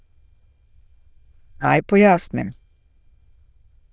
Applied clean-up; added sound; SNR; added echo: neural diffusion model UNIVERSE++.